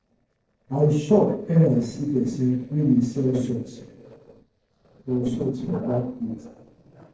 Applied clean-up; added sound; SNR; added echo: neural separator model SepFormer DNS4.